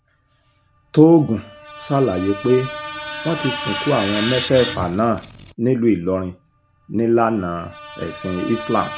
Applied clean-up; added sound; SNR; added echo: none; Screech; 11 dB; none.